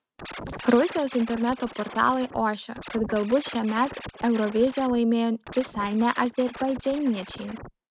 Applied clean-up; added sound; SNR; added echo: neural mask model RNNoise.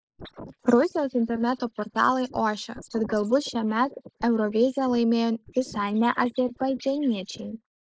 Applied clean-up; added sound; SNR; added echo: neural mask model Resemble Enhance denoiser.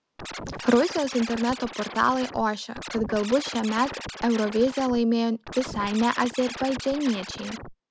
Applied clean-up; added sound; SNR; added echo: none; Scratching (performance technique); 12 dB; none.